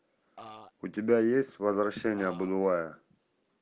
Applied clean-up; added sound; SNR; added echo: none; Burping, eructation; 16 dB; none.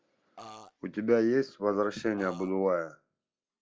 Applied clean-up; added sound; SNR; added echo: classical method log-MMSE.